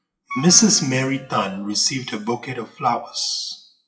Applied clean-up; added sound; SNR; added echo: classical method WPE with log-MMSE.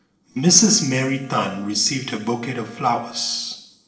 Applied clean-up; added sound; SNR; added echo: neural separator model SepFormer DNS4.